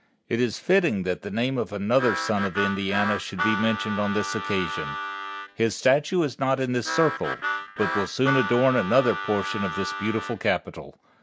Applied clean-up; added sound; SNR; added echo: none; Harmonica; 5 dB; none.